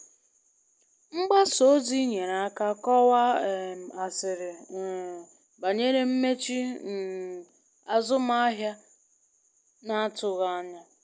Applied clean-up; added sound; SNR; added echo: none; none; none; none.